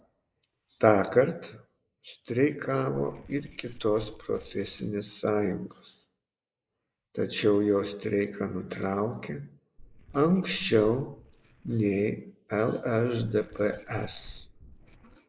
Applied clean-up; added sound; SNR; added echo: neural mask model Resemble Enhance denoiser.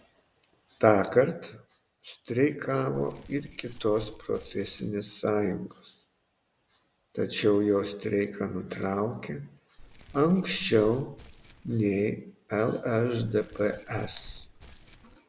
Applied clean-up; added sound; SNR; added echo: none; Keys jangling; 19 dB; none.